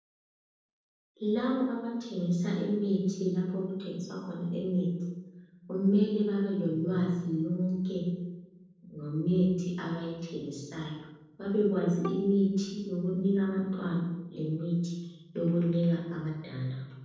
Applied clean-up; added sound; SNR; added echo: neural separator model SepFormer DNS4.